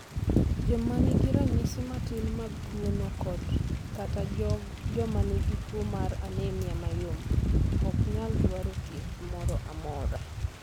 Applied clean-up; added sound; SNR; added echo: none; Thunder / Rain; 14 dB; none.